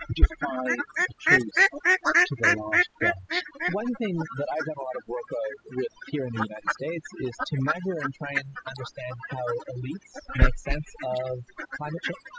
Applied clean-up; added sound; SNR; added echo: classical method spectral subtraction.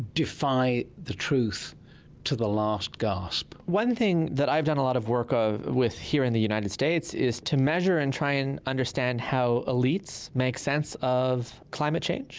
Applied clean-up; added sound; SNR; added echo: none; none; none; none.